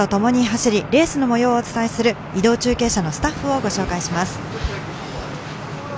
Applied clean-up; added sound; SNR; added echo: none; none; none; none.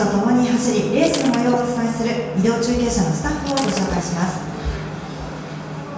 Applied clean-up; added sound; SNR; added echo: none; Shatter; 13 dB; reverberation time 1.2 s.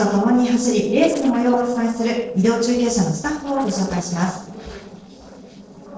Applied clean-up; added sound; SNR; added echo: neural separator model SepFormer DNS4.